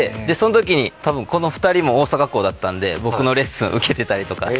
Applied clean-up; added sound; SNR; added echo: none; none; none; none.